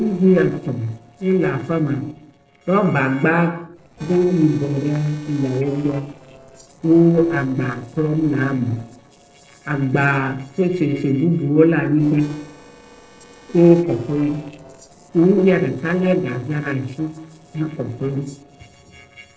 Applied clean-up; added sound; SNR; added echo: neural separator model SepFormer DNS4.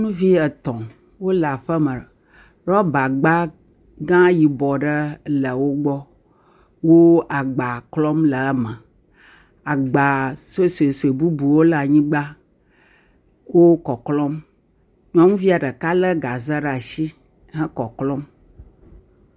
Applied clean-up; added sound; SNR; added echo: none; none; none; none.